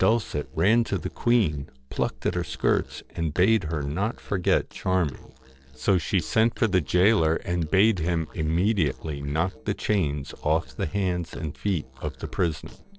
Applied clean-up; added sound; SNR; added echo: neural separator model SepFormer DNS4.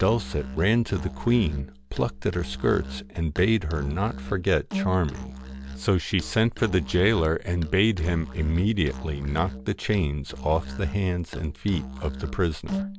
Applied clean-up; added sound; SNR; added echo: none; Musical instrument; 12 dB; none.